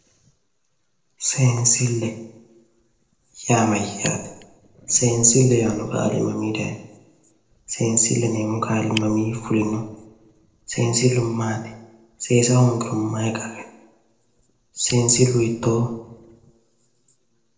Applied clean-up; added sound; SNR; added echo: neural separator model SepFormer DNS4.